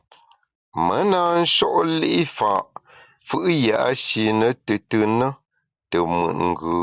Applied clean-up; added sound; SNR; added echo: none; none; none; none.